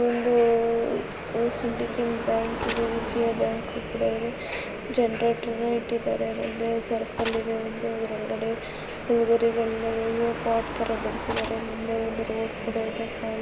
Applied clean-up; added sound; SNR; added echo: none; Engine / Car + Mechanisms; 12 dB; none.